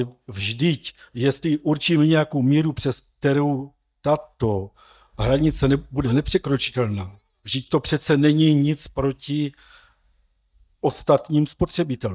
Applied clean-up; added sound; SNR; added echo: neural mask model DeepFilterNet 3.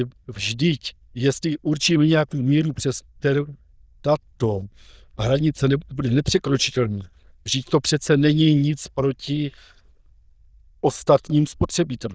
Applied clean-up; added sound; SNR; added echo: neural diffusion model UNIVERSE++.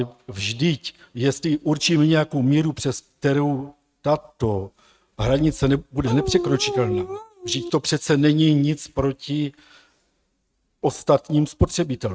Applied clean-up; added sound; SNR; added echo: neural mask model RNNoise.